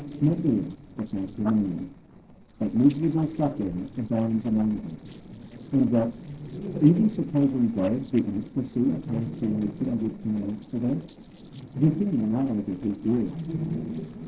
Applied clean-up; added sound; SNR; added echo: neural separator model SepFormer DNS4.